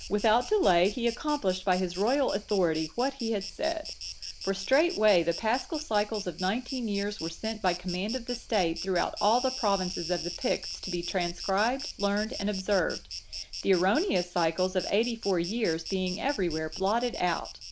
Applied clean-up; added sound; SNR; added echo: none; Insect; 11 dB; none.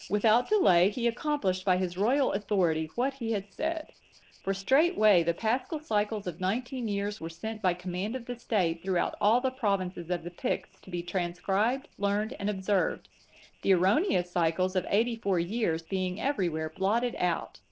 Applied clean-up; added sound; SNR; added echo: neural separator model SepFormer DNS4.